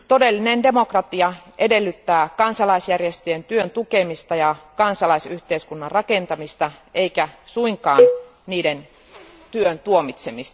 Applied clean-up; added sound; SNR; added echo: none; Cowbell; -1 dB; none.